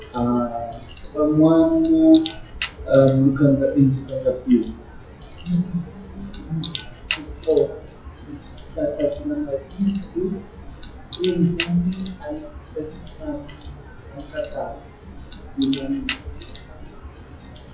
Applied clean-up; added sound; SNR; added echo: classical method WPE with log-MMSE.